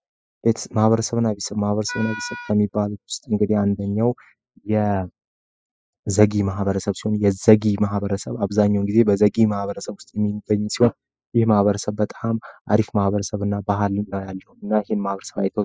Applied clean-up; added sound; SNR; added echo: classical method spectral subtraction.